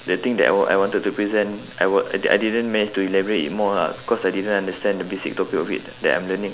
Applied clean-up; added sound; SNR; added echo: none; none; none; none.